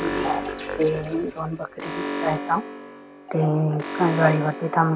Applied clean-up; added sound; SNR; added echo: none; Alarm; 7 dB; none.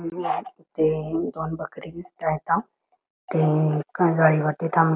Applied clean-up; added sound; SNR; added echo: none; none; none; none.